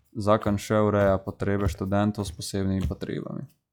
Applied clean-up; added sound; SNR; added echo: classical method log-MMSE.